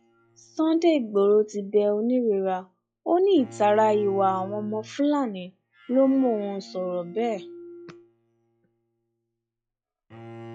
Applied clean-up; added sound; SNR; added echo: classical method log-MMSE.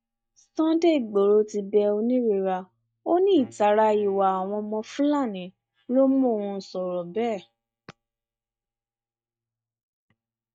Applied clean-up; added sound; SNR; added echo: neural mask model DeepFilterNet 3.